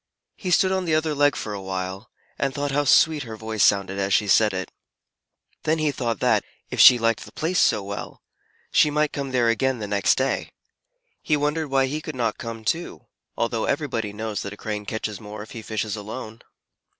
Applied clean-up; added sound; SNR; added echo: none; none; none; none.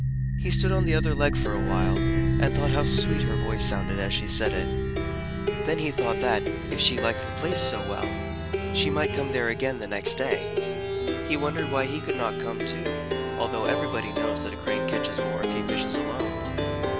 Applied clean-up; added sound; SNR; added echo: none; Plucked string instrument; -3 dB; none.